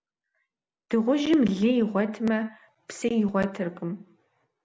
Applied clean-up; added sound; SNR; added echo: none; none; none; none.